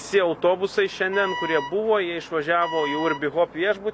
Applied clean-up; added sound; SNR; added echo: none; Wind instrument, woodwind instrument; 10 dB; none.